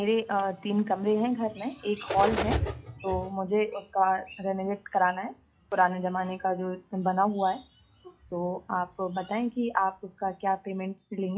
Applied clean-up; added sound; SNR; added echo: classical method log-MMSE.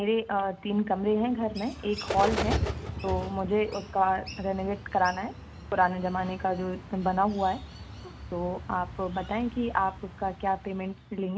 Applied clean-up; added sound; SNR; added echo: none; Bird; 9 dB; none.